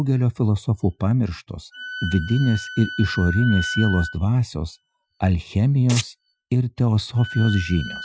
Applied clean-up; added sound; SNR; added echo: classical method Wiener filter.